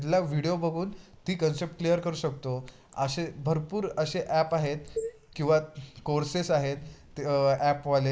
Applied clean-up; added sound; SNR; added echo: neural mask model Resemble Enhance denoiser.